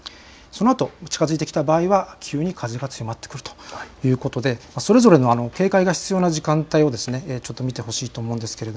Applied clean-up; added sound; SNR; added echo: none; none; none; none.